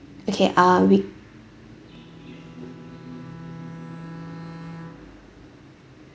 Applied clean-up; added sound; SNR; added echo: none; Bowed string instrument; 17 dB; none.